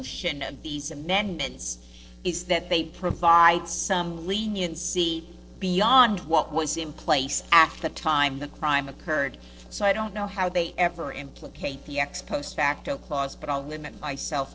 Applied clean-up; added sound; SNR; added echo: neural separator model SepFormer DNS4.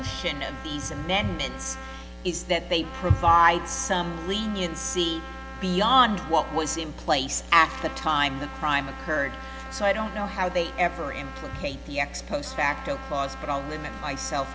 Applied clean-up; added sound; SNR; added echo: none; Trumpet; 15 dB; none.